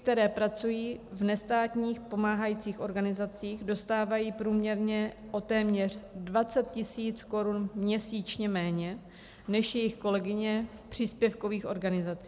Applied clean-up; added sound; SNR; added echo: none; none; none; none.